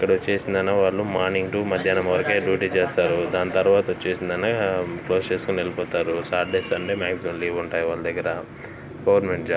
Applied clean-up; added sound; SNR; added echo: none; none; none; none.